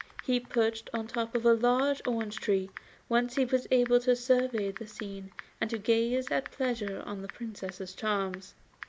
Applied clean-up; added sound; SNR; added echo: none; Typing; 18 dB; none.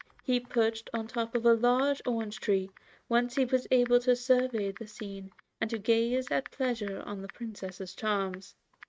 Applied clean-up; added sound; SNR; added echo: neural mask model RNNoise.